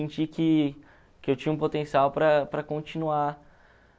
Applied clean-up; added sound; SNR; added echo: none; none; none; none.